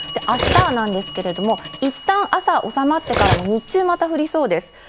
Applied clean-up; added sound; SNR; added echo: none; Cutlery, silverware + Telephone; 6 dB; none.